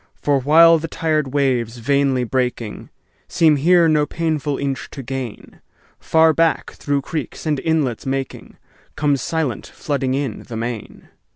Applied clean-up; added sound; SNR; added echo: none; none; none; none.